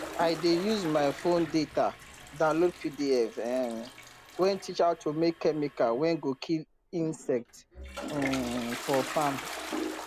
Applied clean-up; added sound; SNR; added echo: none; Toilet flush; 12 dB; none.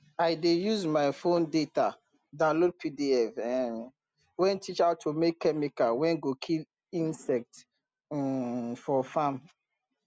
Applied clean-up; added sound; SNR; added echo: none; none; none; none.